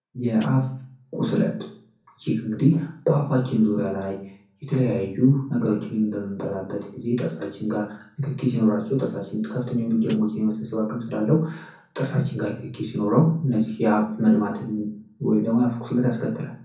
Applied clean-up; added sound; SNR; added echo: none; Hi-hat; 13 dB; reverberation time 0.6 s.